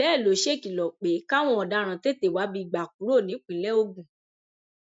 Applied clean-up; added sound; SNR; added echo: none; none; none; none.